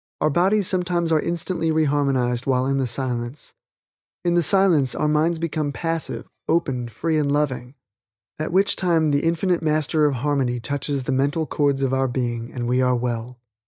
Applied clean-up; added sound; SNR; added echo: neural mask model DeepFilterNet 3.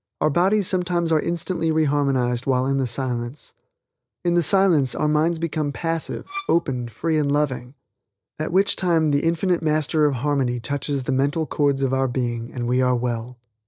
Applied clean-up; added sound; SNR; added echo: neural separator model SepFormer DNS4.